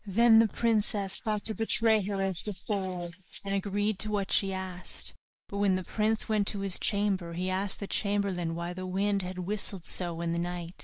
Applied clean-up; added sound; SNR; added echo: neural mask model Resemble Enhance denoiser.